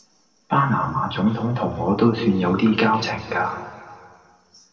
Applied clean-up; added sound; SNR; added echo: none; none; none; reverberation time 1.7 s.